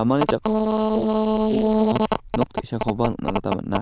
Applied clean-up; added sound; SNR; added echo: neural diffusion model UNIVERSE++.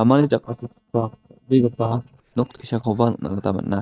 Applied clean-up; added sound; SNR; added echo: neural mask model DeepFilterNet 3.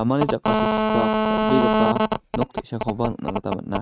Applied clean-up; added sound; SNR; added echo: neural mask model RNNoise.